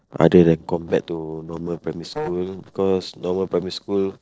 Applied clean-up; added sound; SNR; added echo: neural separator model SepFormer DNS4.